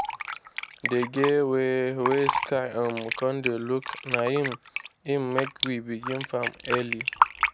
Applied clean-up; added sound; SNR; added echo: none; Fill (with liquid); 3 dB; none.